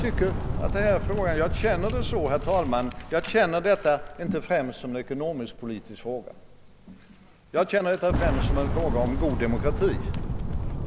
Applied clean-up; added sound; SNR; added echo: none; Boom; 2 dB; none.